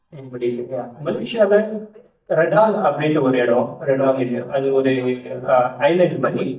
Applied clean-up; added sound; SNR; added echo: neural mask model DeepFilterNet 3.